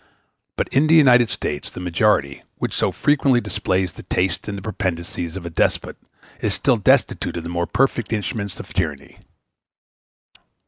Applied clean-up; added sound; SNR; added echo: none; none; none; none.